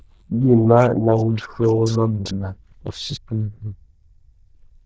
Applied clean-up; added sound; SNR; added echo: neural diffusion model UNIVERSE++.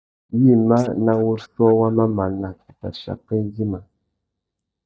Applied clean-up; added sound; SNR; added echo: neural mask model DeepFilterNet 3.